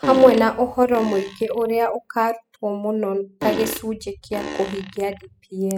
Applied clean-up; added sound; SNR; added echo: classical method spectral subtraction.